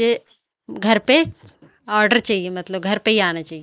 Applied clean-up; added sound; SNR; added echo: neural mask model Resemble Enhance denoiser.